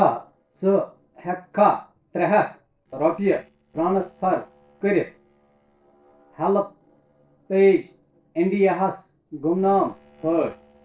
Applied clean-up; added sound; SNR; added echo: neural separator model SepFormer DNS4.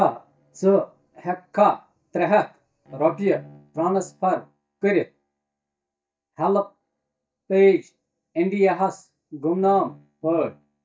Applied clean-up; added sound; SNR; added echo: neural mask model DeepFilterNet 3.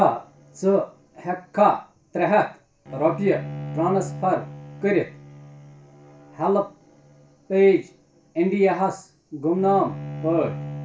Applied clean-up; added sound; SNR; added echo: none; Bowed string instrument; 14 dB; reverberation time 0.3 s.